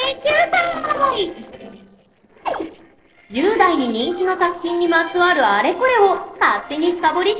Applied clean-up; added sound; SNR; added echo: neural separator model SepFormer DNS4.